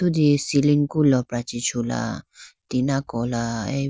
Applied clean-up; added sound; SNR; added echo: none; none; none; none.